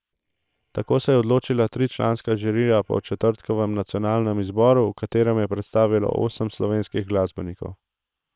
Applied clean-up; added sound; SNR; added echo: neural separator model SepFormer WHAM!.